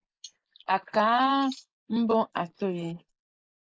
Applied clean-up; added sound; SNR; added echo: neural mask model Resemble Enhance denoiser.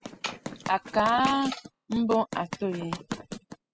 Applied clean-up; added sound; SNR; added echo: classical method spectral subtraction.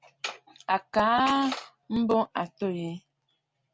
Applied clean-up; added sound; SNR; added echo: none; none; none; none.